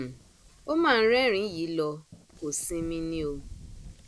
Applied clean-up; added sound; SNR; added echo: none; Wind; 18 dB; none.